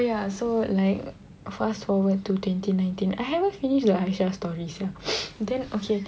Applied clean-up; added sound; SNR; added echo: none; none; none; none.